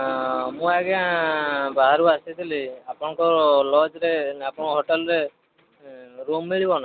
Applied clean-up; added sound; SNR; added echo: none; none; none; none.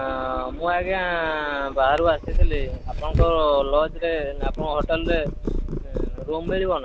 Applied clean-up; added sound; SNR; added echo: none; Purr; 2 dB; none.